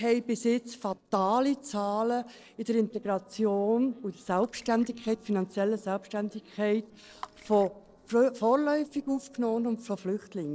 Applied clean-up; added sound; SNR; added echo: neural separator model SepFormer DNS4.